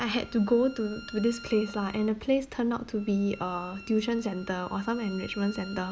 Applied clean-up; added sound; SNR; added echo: none; Bowed string instrument; 19 dB; none.